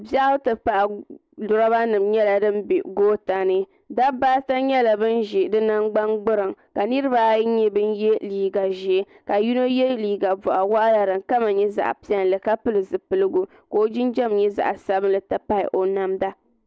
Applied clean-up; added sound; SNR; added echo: none; none; none; none.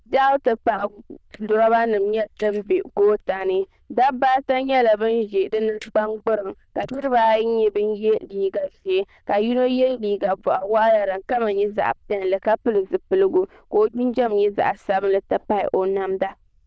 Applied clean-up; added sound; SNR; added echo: neural diffusion model UNIVERSE++.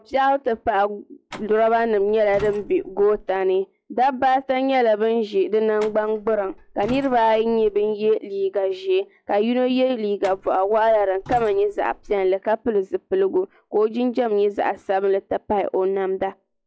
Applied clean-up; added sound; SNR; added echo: classical method log-MMSE.